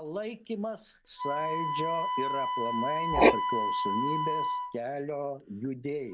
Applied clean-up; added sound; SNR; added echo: none; Writing + Wind instrument, woodwind instrument; -5 dB; none.